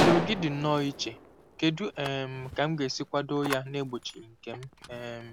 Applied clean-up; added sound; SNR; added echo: none; Gunshot, gunfire; 4 dB; none.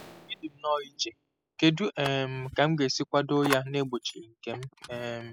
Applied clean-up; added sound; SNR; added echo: classical method spectral subtraction.